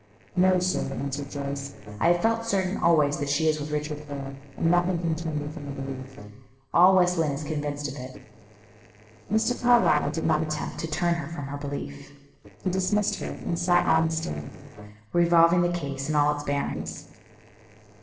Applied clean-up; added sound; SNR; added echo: neural separator model SepFormer DNS4.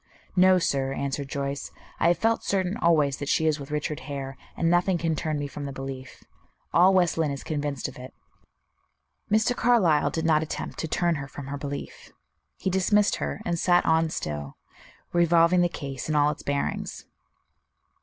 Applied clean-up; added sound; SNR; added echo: none; none; none; none.